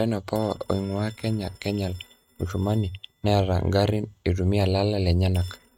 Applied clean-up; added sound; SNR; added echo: neural mask model RNNoise.